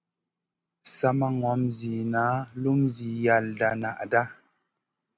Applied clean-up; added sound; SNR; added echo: none; none; none; none.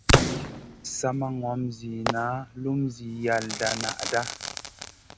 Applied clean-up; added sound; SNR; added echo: none; Crackle / Fireworks; -1 dB; none.